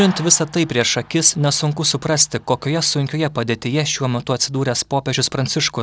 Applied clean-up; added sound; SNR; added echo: none; none; none; none.